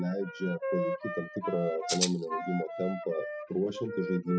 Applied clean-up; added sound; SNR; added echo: classical method spectral subtraction.